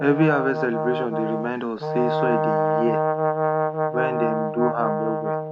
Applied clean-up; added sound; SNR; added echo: none; Brass instrument; -1 dB; none.